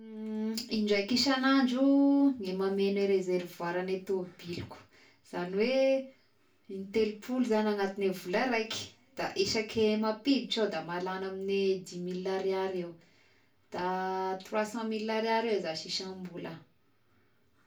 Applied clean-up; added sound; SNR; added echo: none; none; none; reverberation time 0.3 s.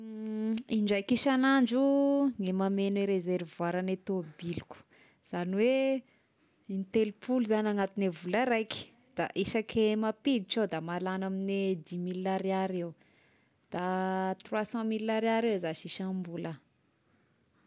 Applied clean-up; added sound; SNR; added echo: none; none; none; none.